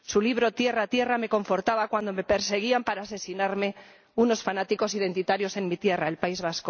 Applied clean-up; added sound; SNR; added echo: none; none; none; none.